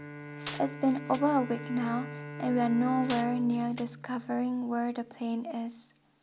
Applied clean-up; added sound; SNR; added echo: none; Bowed string instrument + Glass; 11 dB; none.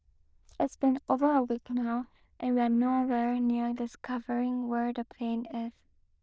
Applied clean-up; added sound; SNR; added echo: neural diffusion model UNIVERSE++.